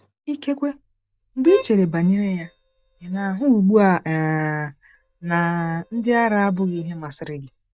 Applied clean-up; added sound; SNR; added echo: neural mask model DeepFilterNet 3.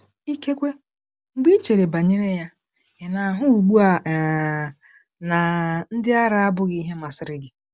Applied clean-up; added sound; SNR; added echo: none; none; none; none.